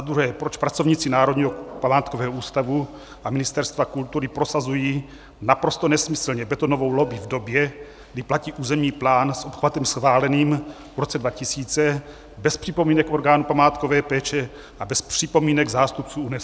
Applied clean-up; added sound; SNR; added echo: none; Plucked string instrument; 20 dB; none.